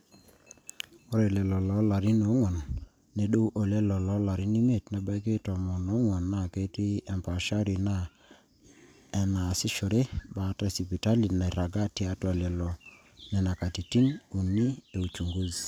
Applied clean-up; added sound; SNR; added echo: none; none; none; none.